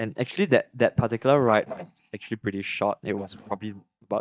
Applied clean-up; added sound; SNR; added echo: neural mask model DeepFilterNet 3.